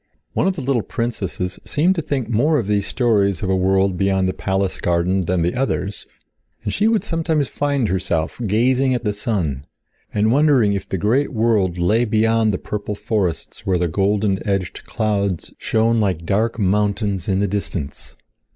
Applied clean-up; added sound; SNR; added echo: neural mask model Resemble Enhance denoiser.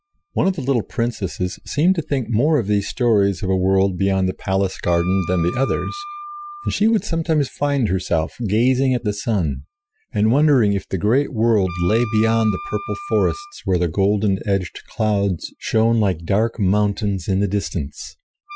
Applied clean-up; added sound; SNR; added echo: classical method Wiener filter.